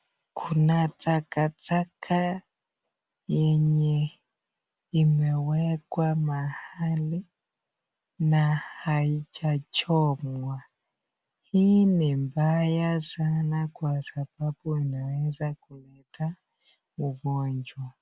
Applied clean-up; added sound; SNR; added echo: none; none; none; none.